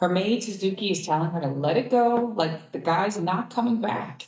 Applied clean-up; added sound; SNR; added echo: neural mask model DeepFilterNet 3.